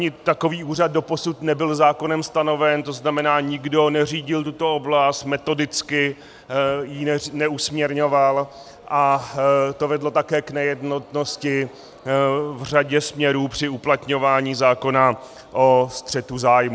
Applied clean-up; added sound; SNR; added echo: none; none; none; none.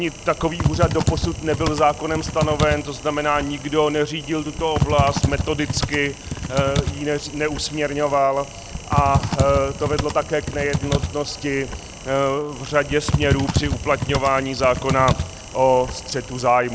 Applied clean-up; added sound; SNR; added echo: none; Typing; 4 dB; none.